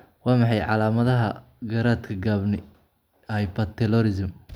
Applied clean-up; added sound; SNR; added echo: none; none; none; none.